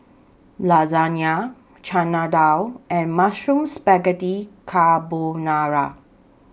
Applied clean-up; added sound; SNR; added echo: none; none; none; none.